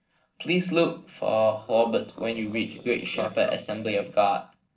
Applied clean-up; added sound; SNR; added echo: neural separator model SepFormer DNS4.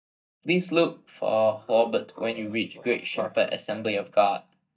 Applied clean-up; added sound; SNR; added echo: neural mask model DeepFilterNet 3.